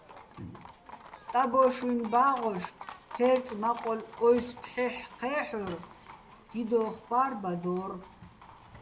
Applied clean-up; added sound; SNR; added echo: none; Livestock, farm animals, working animals; 17 dB; none.